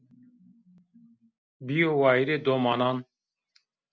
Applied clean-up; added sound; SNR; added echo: none; none; none; none.